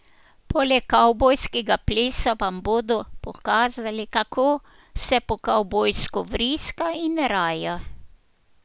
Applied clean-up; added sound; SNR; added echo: none; none; none; none.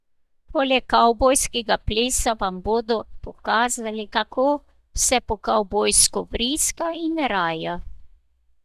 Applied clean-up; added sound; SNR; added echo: neural mask model DeepFilterNet 3.